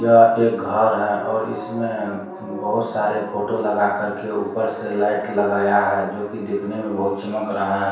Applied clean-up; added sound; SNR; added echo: none; none; none; reverberation time 0.7 s.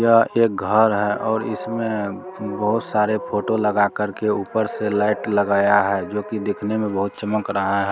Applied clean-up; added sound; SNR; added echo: none; none; none; none.